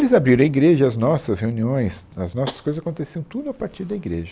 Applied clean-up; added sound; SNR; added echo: none; Tap; 19 dB; none.